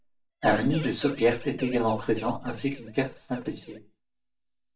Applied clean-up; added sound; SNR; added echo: neural mask model DeepFilterNet 3.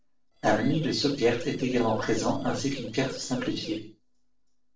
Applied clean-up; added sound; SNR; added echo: neural separator model SepFormer DNS4.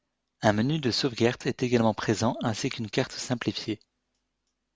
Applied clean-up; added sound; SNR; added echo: none; none; none; none.